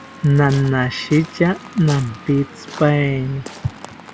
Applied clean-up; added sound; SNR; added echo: none; Waves, surf; 18 dB; none.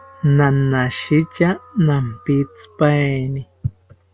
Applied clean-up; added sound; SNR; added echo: none; none; none; none.